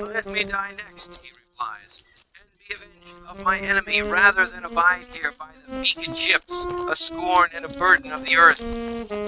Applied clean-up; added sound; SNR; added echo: neural mask model RNNoise.